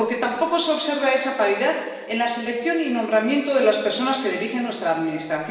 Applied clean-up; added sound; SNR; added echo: none; none; none; reverberation time 1.2 s.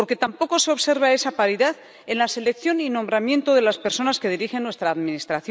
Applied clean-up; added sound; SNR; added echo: none; none; none; none.